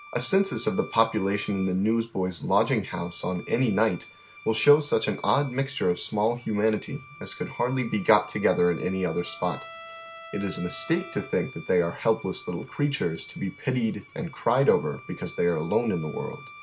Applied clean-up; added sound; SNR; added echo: none; Trumpet + Bowed string instrument; 20 dB; none.